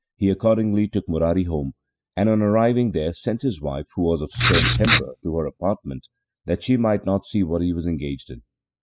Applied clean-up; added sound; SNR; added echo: classical method spectral subtraction.